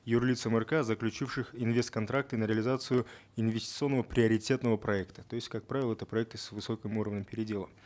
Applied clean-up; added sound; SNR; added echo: none; none; none; none.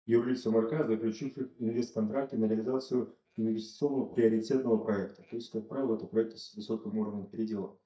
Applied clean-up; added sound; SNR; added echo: neural mask model DeepFilterNet 3.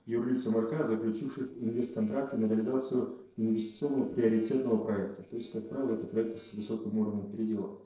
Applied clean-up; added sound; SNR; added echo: neural separator model SepFormer DNS4.